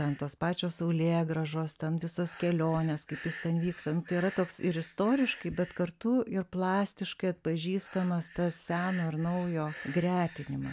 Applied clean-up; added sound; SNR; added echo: none; Breathing; 18 dB; none.